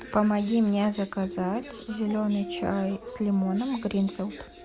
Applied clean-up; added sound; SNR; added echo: none; none; none; none.